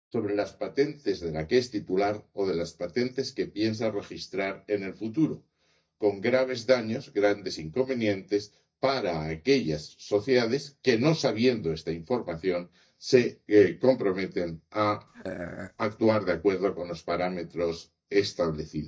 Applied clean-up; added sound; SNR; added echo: neural mask model DeepFilterNet 3.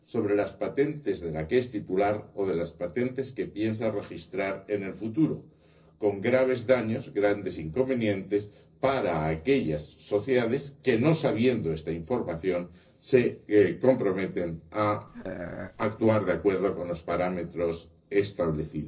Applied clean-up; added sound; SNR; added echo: neural separator model SepFormer DNS4.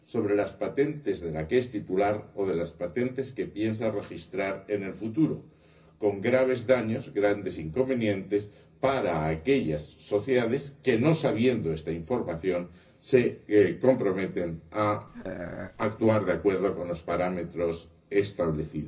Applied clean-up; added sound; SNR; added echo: none; Burping, eructation; 10 dB; reverberation time 0.4 s.